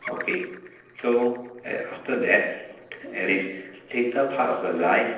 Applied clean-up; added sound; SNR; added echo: neural separator model SepFormer DNS4.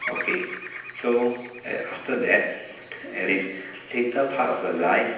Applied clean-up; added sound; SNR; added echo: none; Bird vocalization, bird call, bird song; 14 dB; reverberation time 0.9 s.